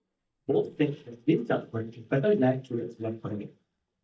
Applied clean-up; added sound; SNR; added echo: neural mask model DeepFilterNet 3.